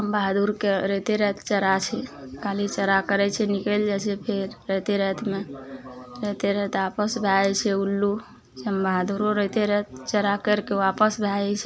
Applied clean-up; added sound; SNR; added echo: none; none; none; none.